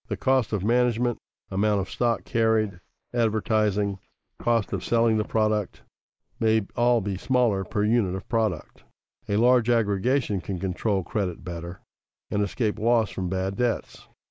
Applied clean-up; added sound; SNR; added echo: neural mask model Resemble Enhance denoiser.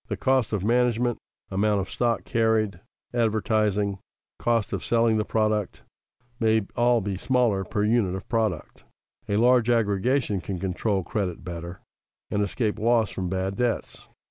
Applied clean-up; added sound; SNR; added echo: none; none; none; none.